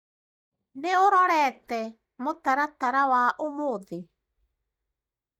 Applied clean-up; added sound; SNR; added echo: neural mask model DeepFilterNet 3.